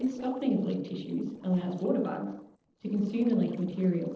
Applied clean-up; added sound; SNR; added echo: neural separator model SepFormer DNS4.